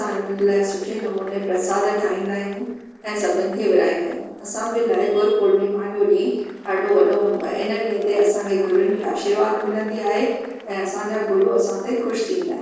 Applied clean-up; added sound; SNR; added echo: neural separator model SepFormer DNS4.